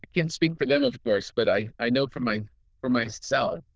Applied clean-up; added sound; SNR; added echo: neural diffusion model UNIVERSE++.